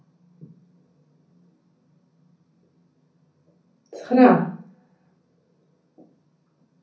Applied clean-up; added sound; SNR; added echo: none; none; none; reverberation time 0.6 s.